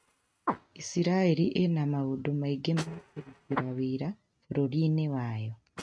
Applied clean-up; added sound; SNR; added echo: neural mask model RNNoise.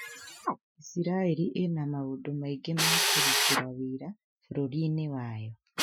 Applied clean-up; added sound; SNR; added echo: classical method Wiener filter.